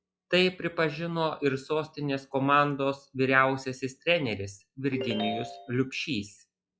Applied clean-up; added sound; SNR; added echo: classical method log-MMSE.